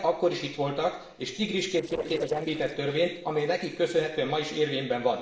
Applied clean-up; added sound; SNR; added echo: neural separator model SepFormer DNS4.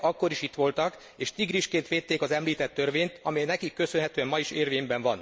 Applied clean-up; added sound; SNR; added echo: none; none; none; none.